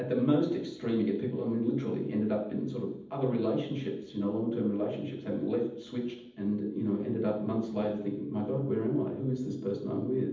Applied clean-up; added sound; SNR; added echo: none; none; none; reverberation time 0.8 s.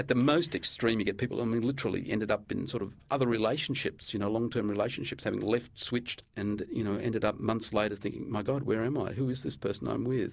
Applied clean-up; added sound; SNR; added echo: none; none; none; none.